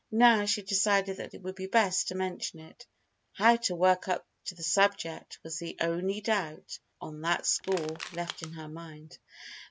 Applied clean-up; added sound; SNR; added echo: none; Crushing; 13 dB; none.